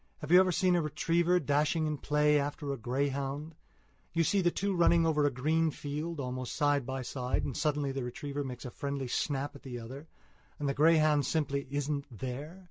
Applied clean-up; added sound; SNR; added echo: none; Bass drum; 8 dB; none.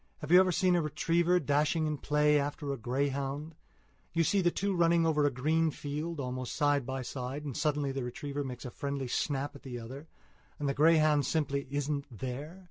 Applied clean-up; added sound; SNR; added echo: none; none; none; none.